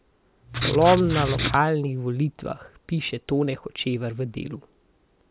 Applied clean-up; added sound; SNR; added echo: none; Writing; 3 dB; none.